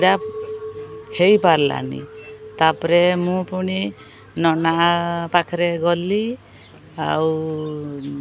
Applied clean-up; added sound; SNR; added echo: none; Chink, clink; 17 dB; none.